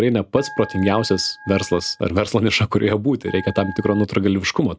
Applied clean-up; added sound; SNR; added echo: neural mask model RNNoise.